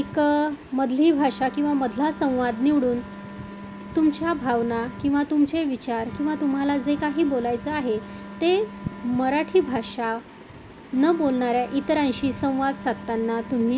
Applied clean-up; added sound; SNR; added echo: none; Wind instrument, woodwind instrument; 16 dB; none.